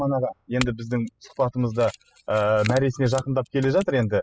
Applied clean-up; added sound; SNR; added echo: classical method spectral subtraction.